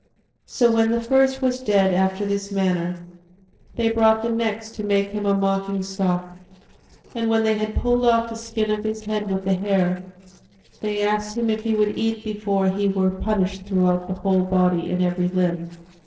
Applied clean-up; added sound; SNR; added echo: neural separator model SepFormer DNS4.